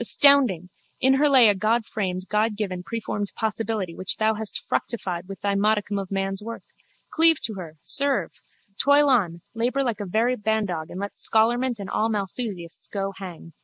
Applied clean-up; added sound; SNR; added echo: none; none; none; none.